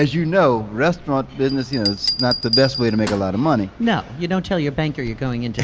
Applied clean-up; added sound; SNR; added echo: none; Bell; 10 dB; none.